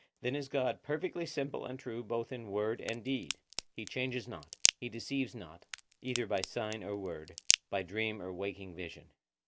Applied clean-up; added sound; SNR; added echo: none; Crack; -1 dB; none.